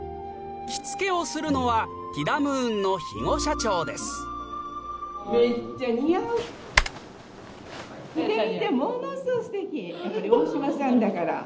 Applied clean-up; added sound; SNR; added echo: none; Typing; 4 dB; none.